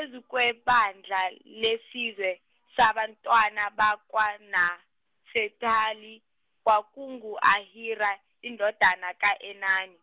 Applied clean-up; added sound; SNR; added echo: none; none; none; none.